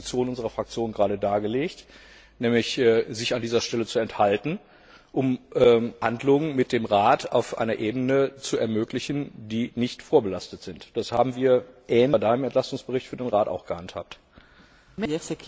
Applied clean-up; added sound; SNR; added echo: none; none; none; none.